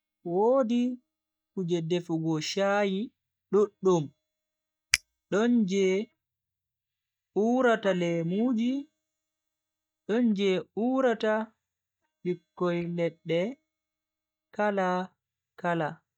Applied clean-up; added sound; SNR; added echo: neural mask model DeepFilterNet 3.